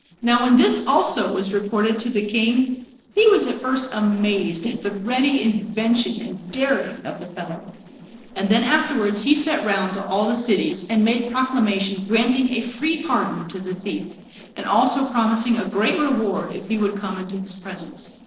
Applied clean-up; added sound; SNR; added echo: neural separator model SepFormer DNS4.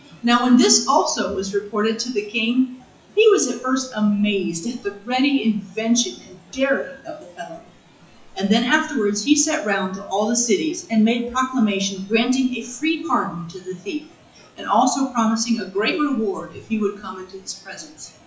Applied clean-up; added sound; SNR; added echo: classical method WPE with log-MMSE.